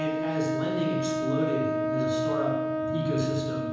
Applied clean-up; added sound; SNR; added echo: none; Wind instrument, woodwind instrument; -3 dB; reverberation time 1.0 s.